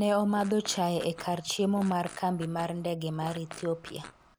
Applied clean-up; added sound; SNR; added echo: none; Fart; 19 dB; none.